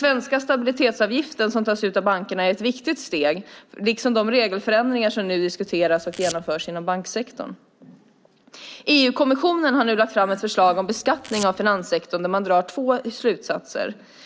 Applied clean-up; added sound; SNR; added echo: none; Domestic sounds, home sounds; 17 dB; none.